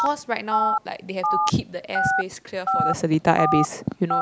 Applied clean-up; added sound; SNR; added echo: none; Telephone; 0 dB; none.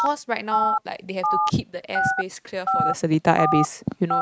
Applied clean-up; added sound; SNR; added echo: neural mask model RNNoise.